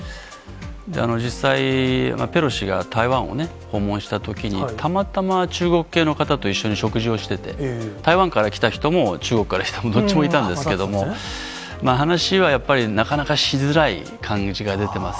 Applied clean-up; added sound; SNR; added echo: none; none; none; none.